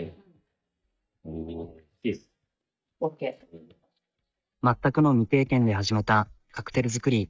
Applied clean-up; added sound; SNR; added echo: neural mask model DeepFilterNet 3.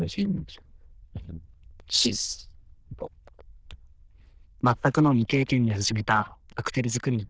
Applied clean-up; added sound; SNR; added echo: neural diffusion model UNIVERSE++.